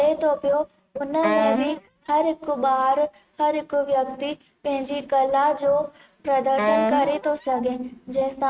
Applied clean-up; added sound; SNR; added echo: neural mask model RNNoise.